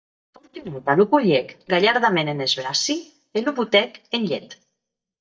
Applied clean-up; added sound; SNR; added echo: neural mask model DeepFilterNet 3.